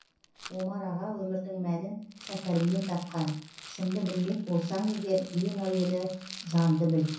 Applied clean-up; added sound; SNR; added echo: none; Rattle; 18 dB; reverberation time 0.6 s.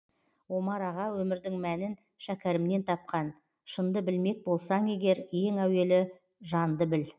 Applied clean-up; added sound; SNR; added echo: none; none; none; none.